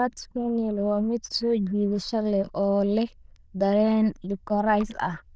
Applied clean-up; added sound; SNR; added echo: neural diffusion model UNIVERSE++.